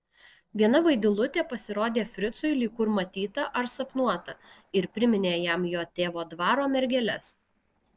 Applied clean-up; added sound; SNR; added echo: neural separator model SepFormer DNS4.